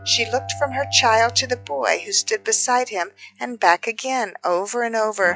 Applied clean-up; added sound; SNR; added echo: classical method log-MMSE.